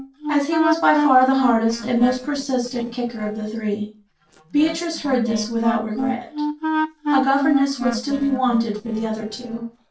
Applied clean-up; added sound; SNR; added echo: neural separator model SepFormer DNS4.